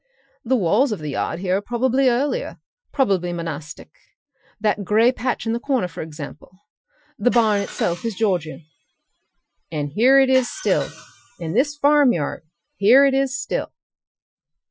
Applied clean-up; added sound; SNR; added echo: classical method Wiener filter.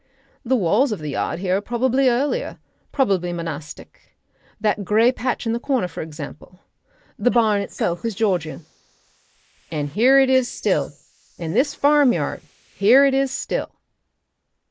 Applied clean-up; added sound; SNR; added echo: neural mask model Resemble Enhance denoiser.